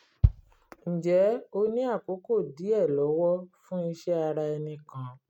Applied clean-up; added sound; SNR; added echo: neural mask model RNNoise.